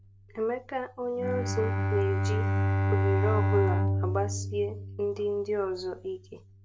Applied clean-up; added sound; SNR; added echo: none; Bowed string instrument; -3 dB; none.